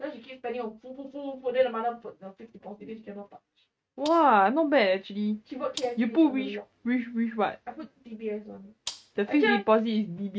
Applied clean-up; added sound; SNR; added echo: neural mask model RNNoise.